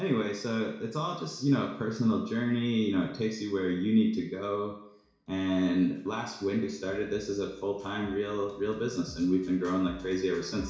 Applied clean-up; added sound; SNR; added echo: none; none; none; reverberation time 0.7 s.